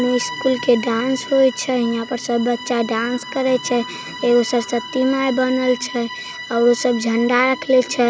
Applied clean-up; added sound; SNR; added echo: none; Bowed string instrument; 14 dB; none.